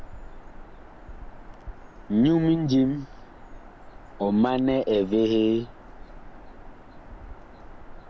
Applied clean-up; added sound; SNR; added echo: none; Bird vocalization, bird call, bird song; 15 dB; none.